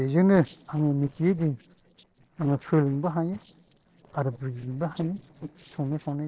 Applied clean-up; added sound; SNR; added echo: neural separator model SepFormer DNS4.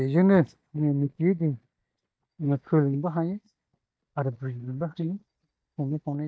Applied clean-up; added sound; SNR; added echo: neural mask model DeepFilterNet 3.